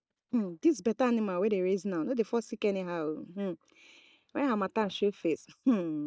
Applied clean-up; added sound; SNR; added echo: neural mask model DeepFilterNet 3.